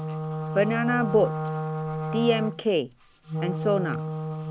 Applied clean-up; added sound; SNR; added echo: none; Wind instrument, woodwind instrument; 4 dB; none.